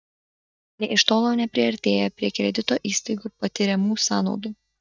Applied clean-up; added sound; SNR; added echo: neural mask model DeepFilterNet 3.